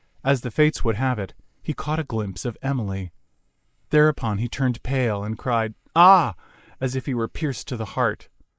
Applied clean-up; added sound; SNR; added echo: neural mask model Resemble Enhance denoiser.